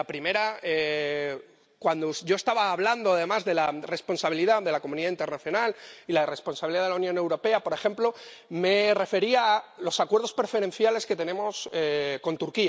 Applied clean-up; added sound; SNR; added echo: none; none; none; none.